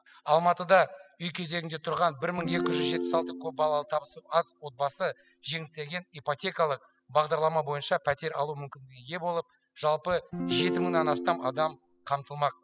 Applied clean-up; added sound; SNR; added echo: classical method spectral subtraction.